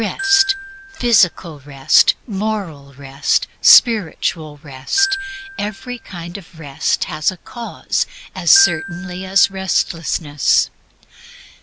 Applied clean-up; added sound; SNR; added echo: none; Glockenspiel; 13 dB; none.